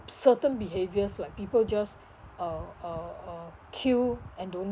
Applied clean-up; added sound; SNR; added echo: none; none; none; none.